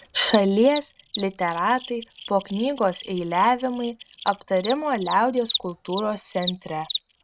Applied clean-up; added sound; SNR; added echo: neural mask model RNNoise.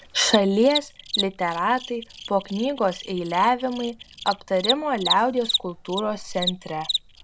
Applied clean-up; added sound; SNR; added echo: none; Cricket; 7 dB; none.